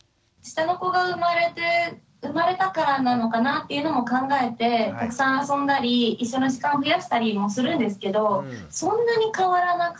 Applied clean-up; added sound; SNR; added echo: none; none; none; none.